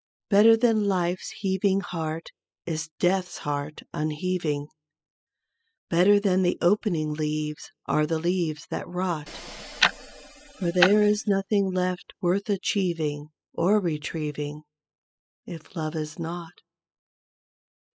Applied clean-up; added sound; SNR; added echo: classical method spectral subtraction.